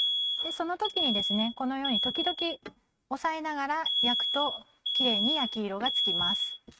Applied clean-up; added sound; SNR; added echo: neural mask model RNNoise.